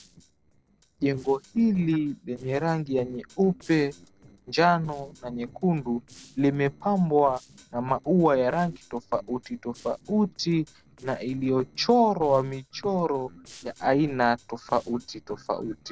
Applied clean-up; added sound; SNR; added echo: neural separator model SepFormer DNS4.